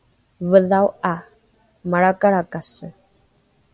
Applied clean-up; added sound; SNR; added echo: none; none; none; none.